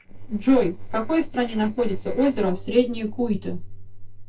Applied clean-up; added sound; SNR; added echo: neural separator model SepFormer DNS4.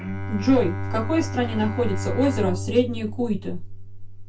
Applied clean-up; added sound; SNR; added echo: none; Bowed string instrument; 6 dB; reverberation time 0.2 s.